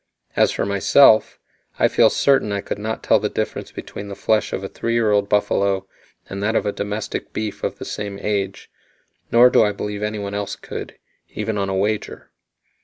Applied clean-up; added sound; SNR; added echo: none; none; none; none.